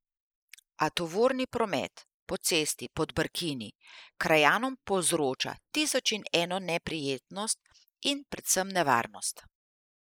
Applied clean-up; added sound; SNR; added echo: neural mask model Resemble Enhance denoiser.